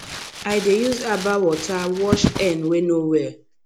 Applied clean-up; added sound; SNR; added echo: none; Crumpling, crinkling; 7 dB; none.